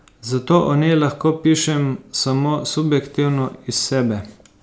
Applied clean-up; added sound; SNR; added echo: none; none; none; none.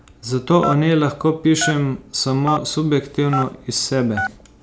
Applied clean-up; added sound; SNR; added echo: none; Telephone; 10 dB; none.